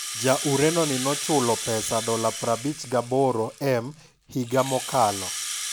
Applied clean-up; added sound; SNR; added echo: none; Rattle (instrument); 8 dB; none.